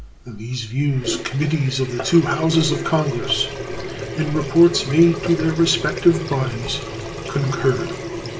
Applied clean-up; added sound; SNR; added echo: none; Sink (filling or washing) / Water tap, faucet; 8 dB; reverberation time 0.4 s.